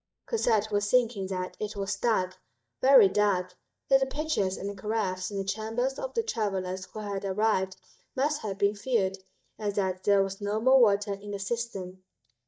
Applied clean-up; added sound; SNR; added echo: neural mask model DeepFilterNet 3.